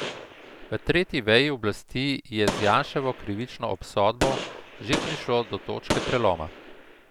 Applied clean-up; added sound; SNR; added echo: none; Gunshot, gunfire; 7 dB; none.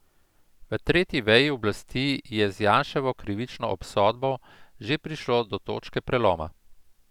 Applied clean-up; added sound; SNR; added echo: none; none; none; none.